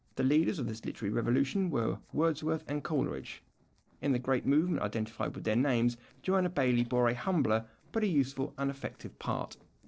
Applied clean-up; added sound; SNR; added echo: neural separator model SepFormer DNS4.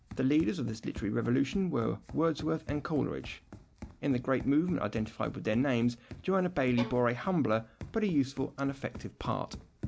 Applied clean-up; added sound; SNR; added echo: none; Bowed string instrument + Run; 16 dB; none.